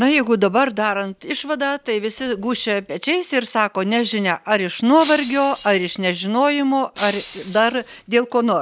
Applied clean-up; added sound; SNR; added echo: none; Shatter; 17 dB; none.